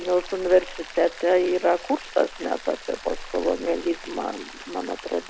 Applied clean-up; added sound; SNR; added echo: none; Rain; 16 dB; none.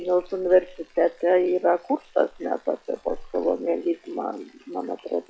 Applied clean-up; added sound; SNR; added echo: classical method log-MMSE.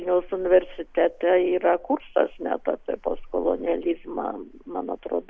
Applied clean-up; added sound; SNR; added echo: none; none; none; none.